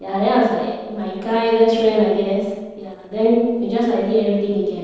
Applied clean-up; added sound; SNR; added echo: neural separator model SepFormer DNS4.